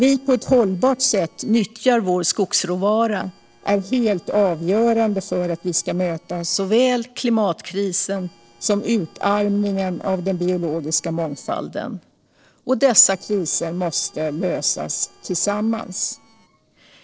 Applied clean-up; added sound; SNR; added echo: neural separator model SepFormer DNS4.